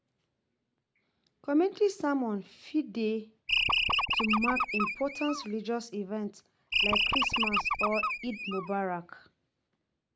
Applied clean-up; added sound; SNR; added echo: none; Animal; -4 dB; none.